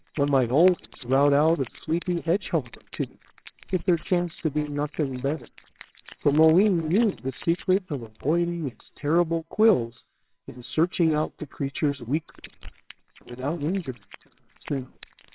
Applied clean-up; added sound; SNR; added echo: neural separator model SepFormer WHAMR!.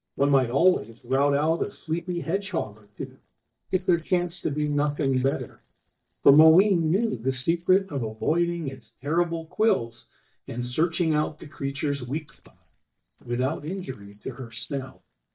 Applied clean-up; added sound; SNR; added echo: neural mask model DeepFilterNet 3.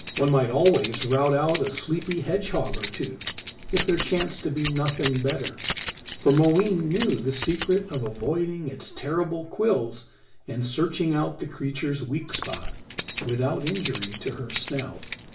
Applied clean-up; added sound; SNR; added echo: none; Keys jangling; 10 dB; reverberation time 0.3 s.